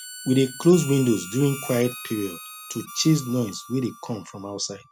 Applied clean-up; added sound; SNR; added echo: none; Harmonica; 16 dB; none.